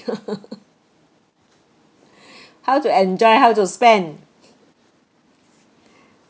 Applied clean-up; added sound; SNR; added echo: none; none; none; none.